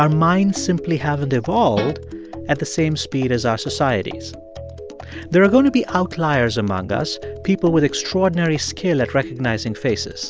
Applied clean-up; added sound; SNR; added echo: none; Guitar; 9 dB; none.